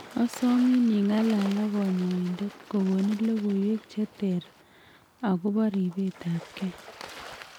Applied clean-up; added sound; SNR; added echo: none; Water / Bird; 18 dB; none.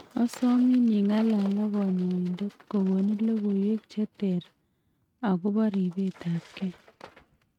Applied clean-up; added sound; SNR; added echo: neural mask model RNNoise.